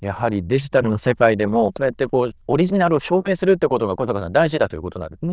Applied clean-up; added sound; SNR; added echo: neural diffusion model UNIVERSE++.